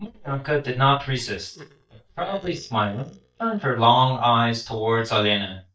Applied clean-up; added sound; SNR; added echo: neural mask model DeepFilterNet 3.